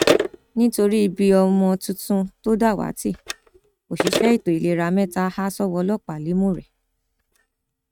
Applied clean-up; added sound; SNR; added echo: neural mask model RNNoise.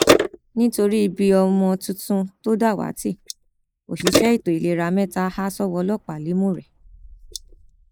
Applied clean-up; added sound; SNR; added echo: neural mask model Resemble Enhance denoiser.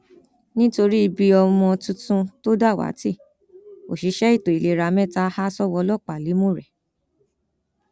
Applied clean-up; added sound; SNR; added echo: none; none; none; none.